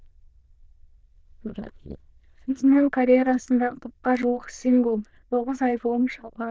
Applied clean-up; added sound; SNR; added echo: neural diffusion model UNIVERSE++.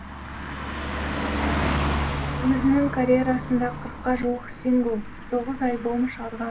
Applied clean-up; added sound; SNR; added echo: none; Car passing by; 4 dB; none.